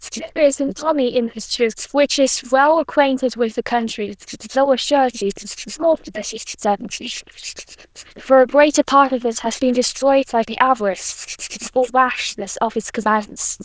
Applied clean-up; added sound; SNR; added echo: neural diffusion model UNIVERSE++.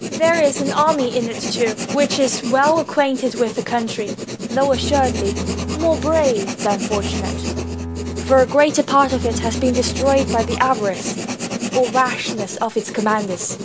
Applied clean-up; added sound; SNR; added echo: none; Bowed string instrument + Writing; 6 dB; none.